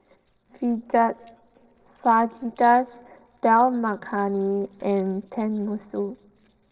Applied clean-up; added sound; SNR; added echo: neural separator model SepFormer DNS4.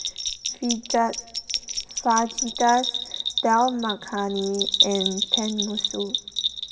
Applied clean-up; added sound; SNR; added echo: none; Bell; 2 dB; reverberation time 1.0 s.